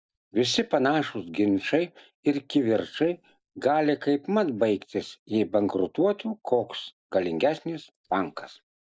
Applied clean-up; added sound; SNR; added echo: neural mask model DeepFilterNet 3.